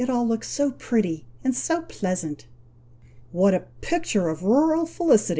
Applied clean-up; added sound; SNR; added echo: none; none; none; none.